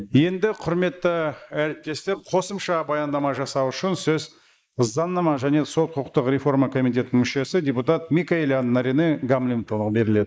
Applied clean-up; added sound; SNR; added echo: neural mask model Resemble Enhance denoiser.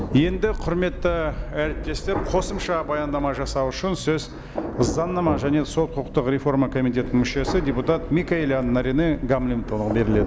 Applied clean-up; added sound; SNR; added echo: none; Thunder + Accelerating, revving, vroom; 7 dB; none.